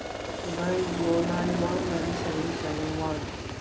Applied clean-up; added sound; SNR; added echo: none; Aircraft; 1 dB; none.